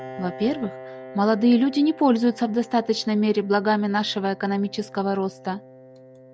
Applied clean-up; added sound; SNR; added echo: none; Piano; 18 dB; none.